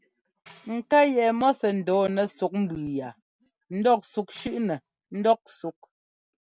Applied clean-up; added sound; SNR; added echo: none; Tambourine; 18 dB; none.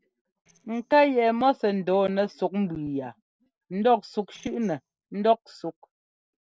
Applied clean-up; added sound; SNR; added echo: neural separator model SepFormer DNS4.